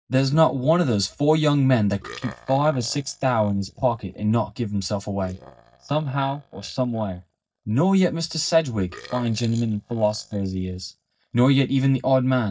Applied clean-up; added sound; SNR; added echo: neural mask model DeepFilterNet 3.